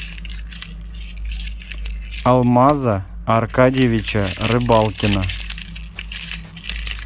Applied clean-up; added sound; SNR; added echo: none; Crumpling, crinkling; 7 dB; none.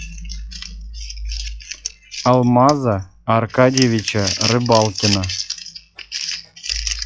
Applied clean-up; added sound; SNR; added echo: classical method log-MMSE.